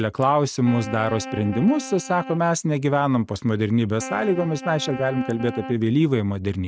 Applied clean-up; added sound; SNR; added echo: neural mask model RNNoise.